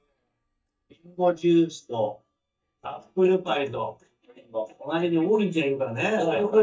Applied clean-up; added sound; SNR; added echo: neural mask model DeepFilterNet 3.